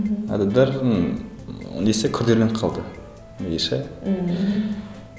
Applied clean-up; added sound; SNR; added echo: none; none; none; none.